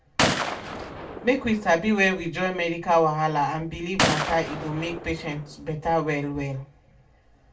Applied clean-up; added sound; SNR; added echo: none; Gunshot, gunfire; 4 dB; reverberation time 0.2 s.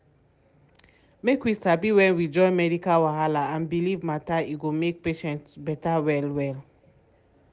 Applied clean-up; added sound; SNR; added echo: none; none; none; none.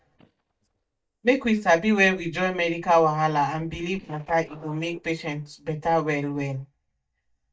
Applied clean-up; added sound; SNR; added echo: neural mask model DeepFilterNet 3.